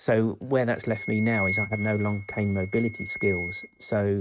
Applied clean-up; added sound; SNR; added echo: neural mask model RNNoise.